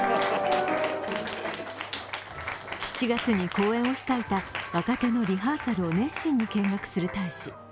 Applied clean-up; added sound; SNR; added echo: none; Cheering; 9 dB; none.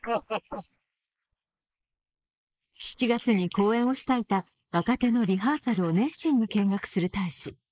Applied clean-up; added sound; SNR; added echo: neural mask model Resemble Enhance denoiser.